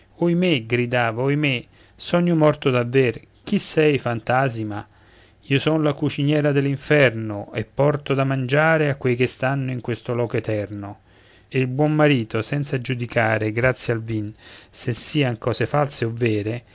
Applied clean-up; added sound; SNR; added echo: none; none; none; none.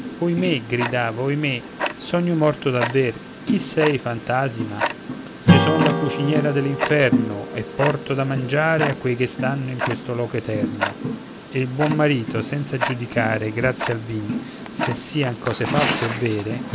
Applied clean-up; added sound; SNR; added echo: none; Strum + Tick-tock; 3 dB; none.